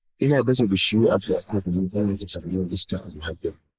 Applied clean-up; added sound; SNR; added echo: neural mask model Resemble Enhance denoiser.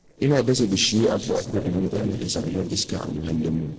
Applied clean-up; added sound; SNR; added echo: neural separator model SepFormer DNS4.